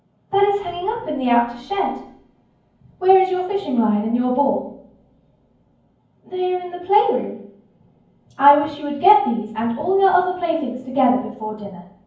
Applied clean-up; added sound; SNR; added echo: none; none; none; reverberation time 0.9 s.